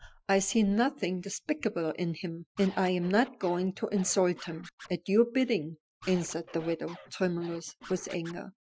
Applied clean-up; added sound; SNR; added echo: classical method Wiener filter.